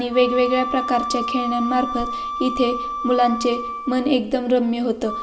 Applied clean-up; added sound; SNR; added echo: none; Wind instrument, woodwind instrument; 7 dB; reverberation time 1.0 s.